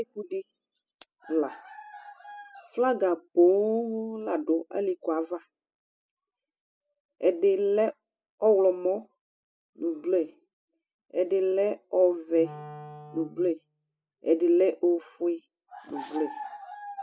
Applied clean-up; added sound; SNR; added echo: classical method spectral subtraction.